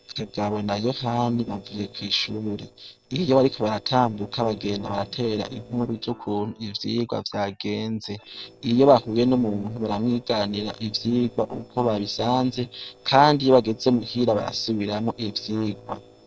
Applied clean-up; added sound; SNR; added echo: neural separator model SepFormer DNS4.